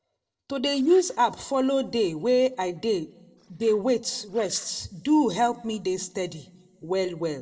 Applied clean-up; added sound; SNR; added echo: neural separator model SepFormer DNS4.